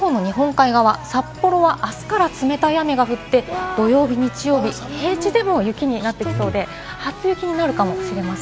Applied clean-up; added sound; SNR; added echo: none; none; none; none.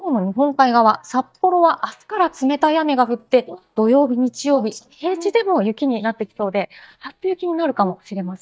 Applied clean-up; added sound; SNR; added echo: neural mask model DeepFilterNet 3.